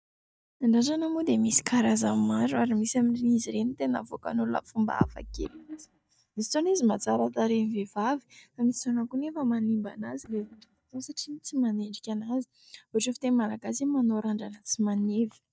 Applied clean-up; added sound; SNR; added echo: neural mask model DeepFilterNet 3.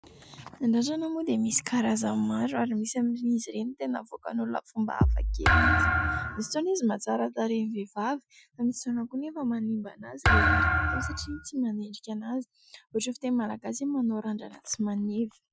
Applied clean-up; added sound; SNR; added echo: classical method Wiener filter.